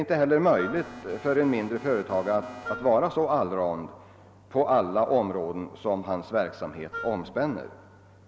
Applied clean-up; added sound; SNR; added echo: none; Alarm + Wind instrument, woodwind instrument; 15 dB; none.